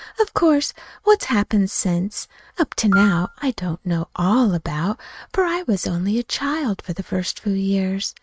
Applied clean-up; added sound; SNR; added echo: neural mask model RNNoise.